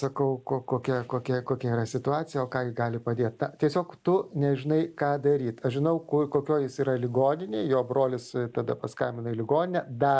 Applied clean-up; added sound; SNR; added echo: none; none; none; none.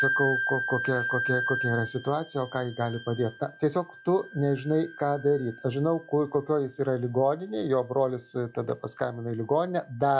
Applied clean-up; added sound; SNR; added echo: classical method log-MMSE.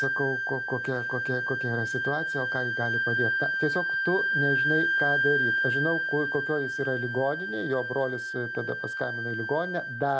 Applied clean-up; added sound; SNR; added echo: none; Wind instrument, woodwind instrument; -1 dB; none.